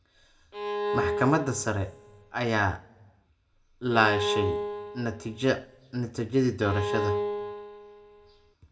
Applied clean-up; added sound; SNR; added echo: none; Bowed string instrument; 3 dB; reverberation time 0.3 s.